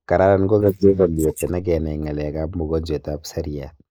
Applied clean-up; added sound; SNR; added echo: neural mask model Resemble Enhance denoiser.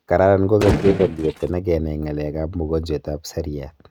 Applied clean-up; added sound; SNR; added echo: neural mask model RNNoise.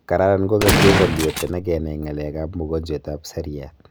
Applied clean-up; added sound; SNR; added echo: none; Gunshot, gunfire; -2 dB; none.